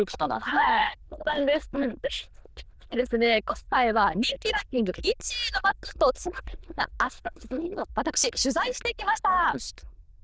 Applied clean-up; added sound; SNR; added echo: neural diffusion model UNIVERSE++.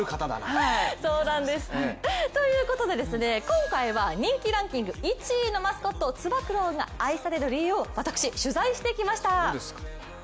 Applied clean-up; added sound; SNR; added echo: none; none; none; none.